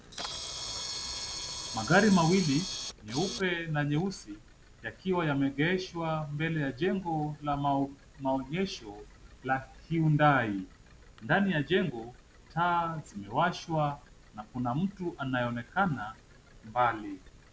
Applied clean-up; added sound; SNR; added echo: none; Camera; 14 dB; none.